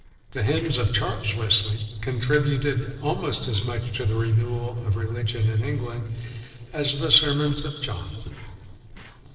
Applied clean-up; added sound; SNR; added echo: neural separator model SepFormer DNS4.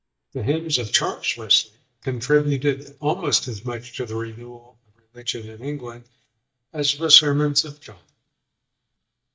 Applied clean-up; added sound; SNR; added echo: neural mask model DeepFilterNet 3.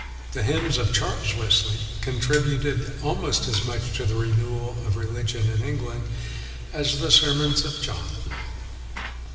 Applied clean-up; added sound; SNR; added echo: none; Bicycle; 19 dB; reverberation time 2.7 s.